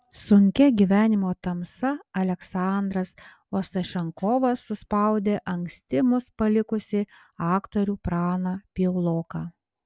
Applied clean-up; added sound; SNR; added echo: none; none; none; none.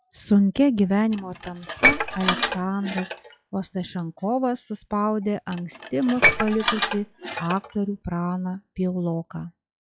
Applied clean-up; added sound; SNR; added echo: classical method log-MMSE.